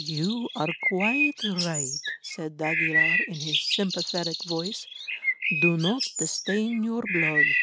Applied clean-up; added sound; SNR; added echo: none; Bird; -2 dB; none.